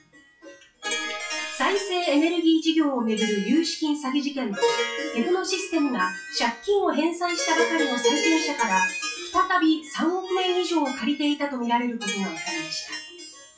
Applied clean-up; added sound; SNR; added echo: classical method WPE with log-MMSE.